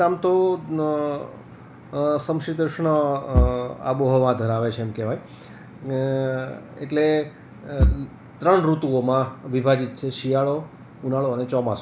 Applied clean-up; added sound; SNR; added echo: none; Bass drum / Thump, thud; 8 dB; none.